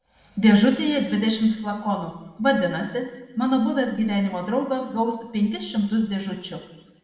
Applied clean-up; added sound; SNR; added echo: none; none; none; reverberation time 1.1 s.